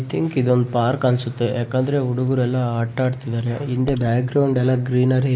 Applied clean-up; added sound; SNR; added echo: neural mask model Resemble Enhance denoiser.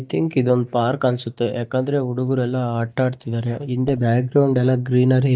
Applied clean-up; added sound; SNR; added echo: neural mask model DeepFilterNet 3.